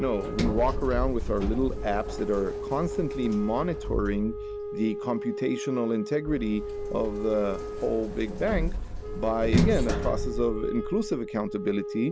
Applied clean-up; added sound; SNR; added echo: none; Wind instrument, woodwind instrument + Sliding door; 2 dB; none.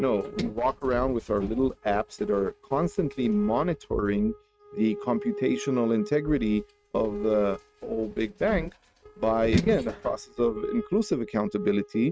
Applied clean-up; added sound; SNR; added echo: neural mask model RNNoise.